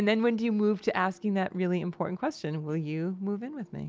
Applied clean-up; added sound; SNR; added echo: none; none; none; none.